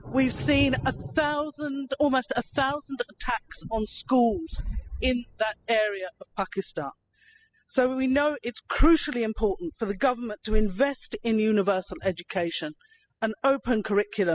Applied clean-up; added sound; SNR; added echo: classical method spectral subtraction.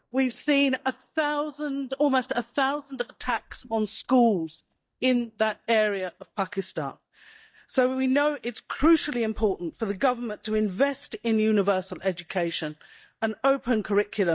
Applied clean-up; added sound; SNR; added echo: neural mask model DeepFilterNet 3.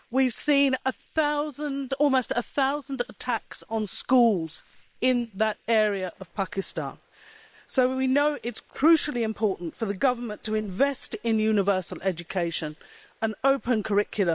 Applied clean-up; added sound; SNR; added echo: neural separator model SepFormer WHAM!.